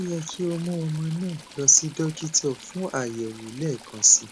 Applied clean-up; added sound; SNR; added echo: none; Stream / Trickle, dribble; 20 dB; none.